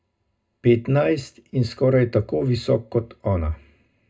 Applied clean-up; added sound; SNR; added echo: none; none; none; reverberation time 0.2 s.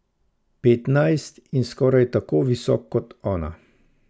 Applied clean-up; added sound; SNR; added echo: none; none; none; none.